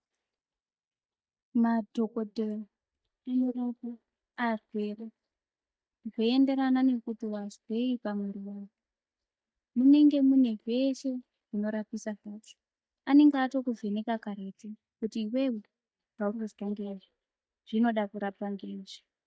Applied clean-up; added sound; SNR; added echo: neural mask model DeepFilterNet 3.